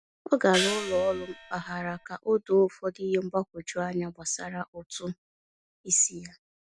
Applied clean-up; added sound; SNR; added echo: none; Gong; 5 dB; none.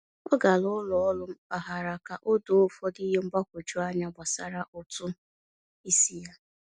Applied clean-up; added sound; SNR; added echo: none; none; none; none.